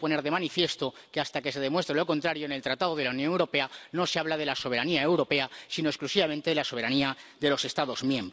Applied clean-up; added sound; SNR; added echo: none; none; none; none.